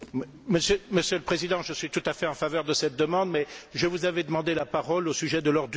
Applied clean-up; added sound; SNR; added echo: none; none; none; none.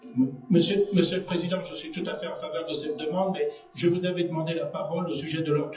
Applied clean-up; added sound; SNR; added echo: classical method WPE with log-MMSE.